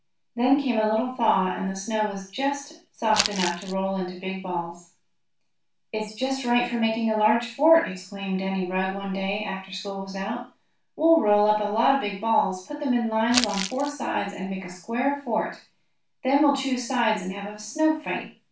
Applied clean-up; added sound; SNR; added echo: none; Crumpling, crinkling; 4 dB; reverberation time 0.3 s.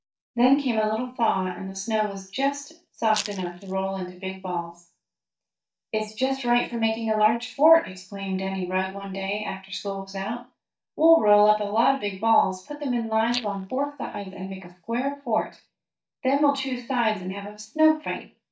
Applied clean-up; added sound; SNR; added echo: neural mask model DeepFilterNet 3.